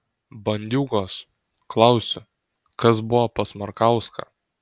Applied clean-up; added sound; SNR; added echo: none; none; none; none.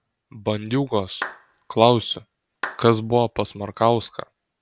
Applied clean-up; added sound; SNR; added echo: none; Clapping; 15 dB; none.